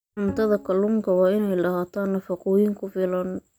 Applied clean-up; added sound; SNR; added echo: none; Bowed string instrument; 19 dB; none.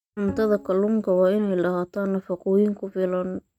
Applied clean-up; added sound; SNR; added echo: neural mask model RNNoise.